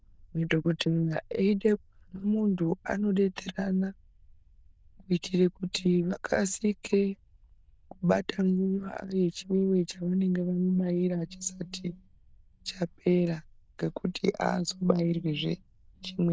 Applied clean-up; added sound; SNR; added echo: neural diffusion model UNIVERSE++.